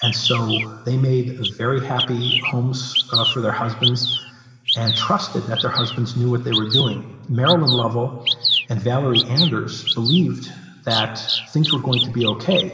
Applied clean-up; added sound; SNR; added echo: none; Bird vocalization, bird call, bird song; 3 dB; reverberation time 1.6 s.